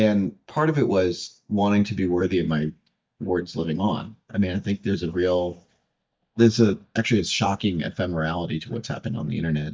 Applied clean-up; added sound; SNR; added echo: neural mask model DeepFilterNet 3.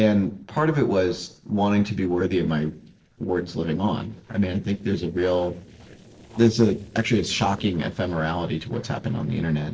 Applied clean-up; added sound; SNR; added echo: neural separator model SepFormer DNS4.